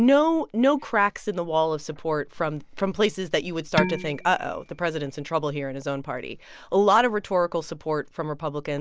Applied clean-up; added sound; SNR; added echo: none; Dishes, pots, and pans; 7 dB; none.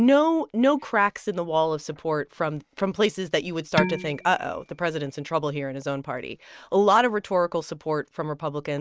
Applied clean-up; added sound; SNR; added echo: neural mask model RNNoise.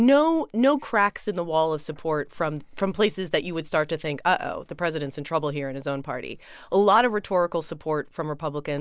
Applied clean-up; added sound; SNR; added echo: none; none; none; none.